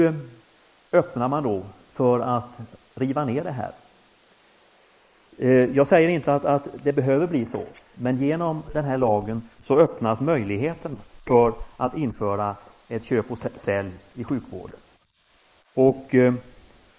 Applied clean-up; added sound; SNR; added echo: neural mask model Resemble Enhance denoiser.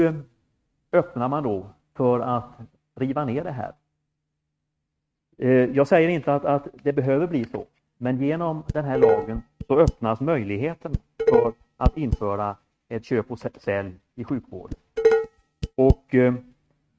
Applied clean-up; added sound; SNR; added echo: neural mask model RNNoise.